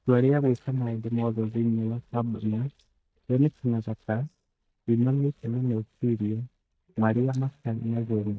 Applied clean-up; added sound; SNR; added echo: neural mask model DeepFilterNet 3.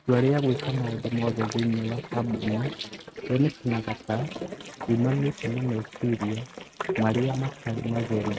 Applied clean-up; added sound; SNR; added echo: neural mask model RNNoise.